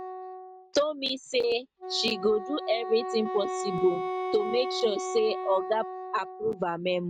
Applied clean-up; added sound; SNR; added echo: neural mask model RNNoise.